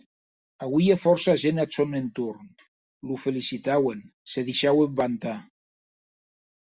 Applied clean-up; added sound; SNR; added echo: none; none; none; none.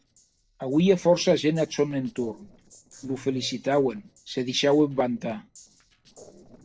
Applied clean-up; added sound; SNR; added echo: neural separator model SepFormer DNS4.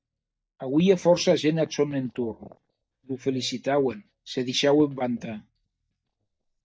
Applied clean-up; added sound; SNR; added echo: neural mask model DeepFilterNet 3.